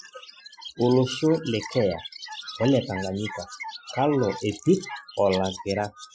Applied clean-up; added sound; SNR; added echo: classical method Wiener filter.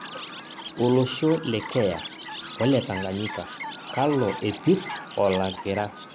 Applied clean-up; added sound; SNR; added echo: none; Chirp, tweet; 10 dB; none.